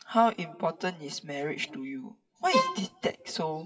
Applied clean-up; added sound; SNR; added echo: classical method WPE with log-MMSE.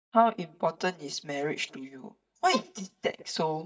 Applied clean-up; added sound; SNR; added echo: neural mask model DeepFilterNet 3.